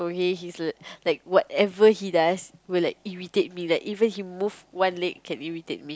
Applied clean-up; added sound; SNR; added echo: none; none; none; none.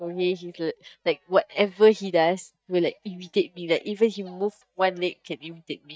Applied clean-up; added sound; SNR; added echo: neural mask model DeepFilterNet 3.